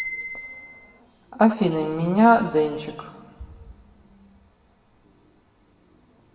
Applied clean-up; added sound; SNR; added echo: none; Bicycle bell; 9 dB; reverberation time 1.4 s.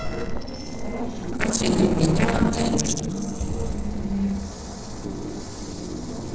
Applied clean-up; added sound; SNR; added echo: neural separator model SepFormer DNS4.